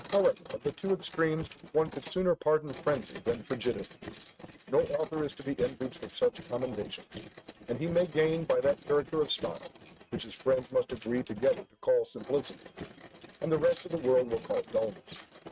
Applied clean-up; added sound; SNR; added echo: neural mask model RNNoise.